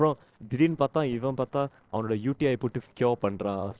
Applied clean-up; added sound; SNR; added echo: neural separator model SepFormer DNS4.